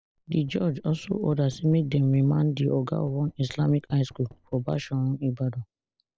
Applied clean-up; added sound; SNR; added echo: neural separator model SepFormer DNS4.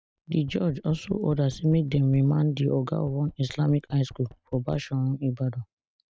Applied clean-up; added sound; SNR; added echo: neural mask model RNNoise.